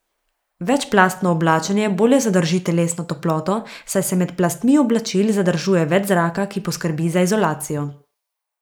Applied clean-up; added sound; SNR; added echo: neural mask model Resemble Enhance denoiser.